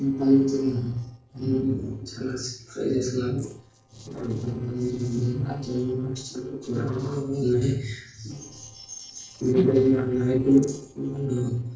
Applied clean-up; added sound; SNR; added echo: neural separator model SepFormer DNS4.